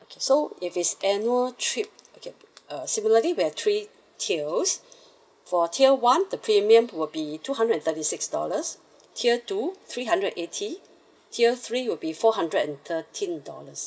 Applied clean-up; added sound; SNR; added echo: none; none; none; none.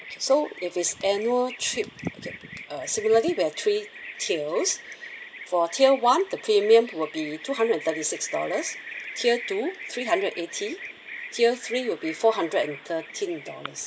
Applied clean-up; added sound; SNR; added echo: none; Bird vocalization, bird call, bird song; 14 dB; none.